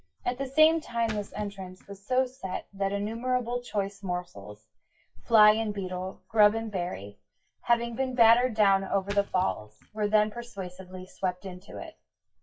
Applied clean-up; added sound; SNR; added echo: classical method WPE with log-MMSE.